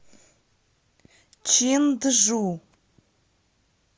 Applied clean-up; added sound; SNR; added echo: none; none; none; none.